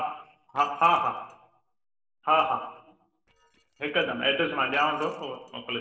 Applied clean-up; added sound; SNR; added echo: neural separator model SepFormer DNS4.